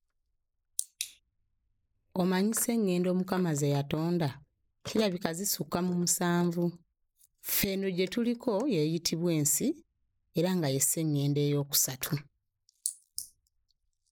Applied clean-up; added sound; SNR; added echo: neural mask model Resemble Enhance denoiser.